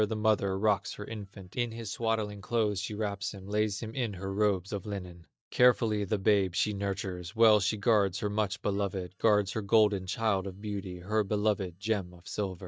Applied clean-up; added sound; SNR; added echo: neural mask model DeepFilterNet 3.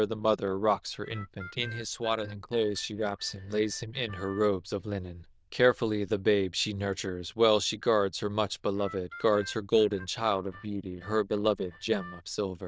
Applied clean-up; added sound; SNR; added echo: neural diffusion model UNIVERSE++.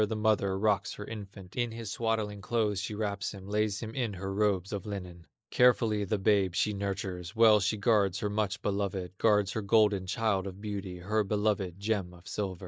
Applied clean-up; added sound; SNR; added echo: neural mask model Resemble Enhance denoiser.